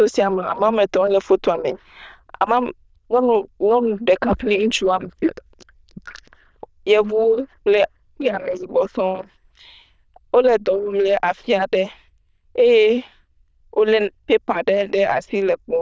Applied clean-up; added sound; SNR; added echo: neural diffusion model UNIVERSE++.